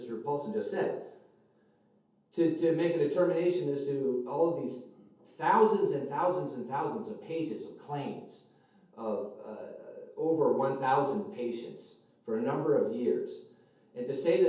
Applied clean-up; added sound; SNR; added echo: none; none; none; reverberation time 0.7 s.